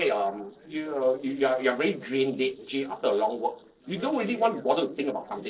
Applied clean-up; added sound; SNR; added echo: neural separator model SepFormer DNS4.